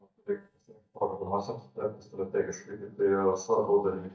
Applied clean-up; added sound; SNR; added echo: neural mask model DeepFilterNet 3.